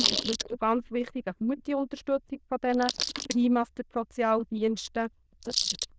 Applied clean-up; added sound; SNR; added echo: neural diffusion model UNIVERSE++.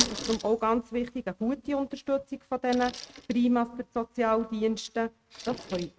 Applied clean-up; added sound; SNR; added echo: neural mask model RNNoise.